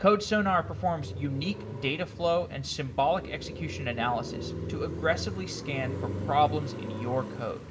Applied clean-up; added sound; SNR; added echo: none; Car passing by; 7 dB; reverberation time 0.4 s.